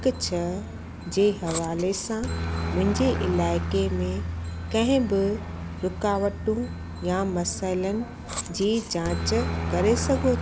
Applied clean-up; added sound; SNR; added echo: none; Aircraft; 5 dB; none.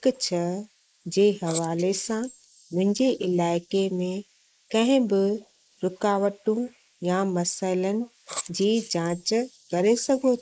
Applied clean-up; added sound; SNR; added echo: neural mask model Resemble Enhance denoiser.